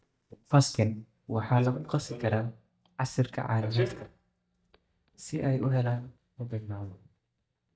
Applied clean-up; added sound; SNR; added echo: neural mask model DeepFilterNet 3.